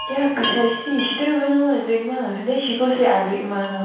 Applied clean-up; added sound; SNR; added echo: none; Chime; 12 dB; reverberation time 0.7 s.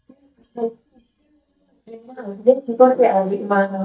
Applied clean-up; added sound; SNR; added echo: neural mask model DeepFilterNet 3.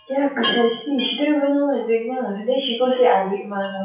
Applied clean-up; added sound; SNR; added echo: classical method WPE with log-MMSE.